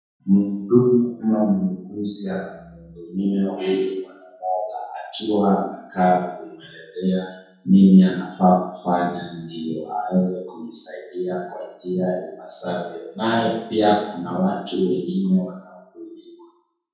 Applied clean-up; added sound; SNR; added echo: none; none; none; reverberation time 0.6 s.